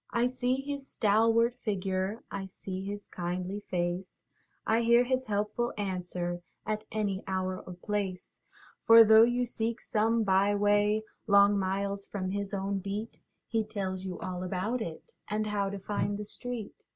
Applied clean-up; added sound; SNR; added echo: none; none; none; none.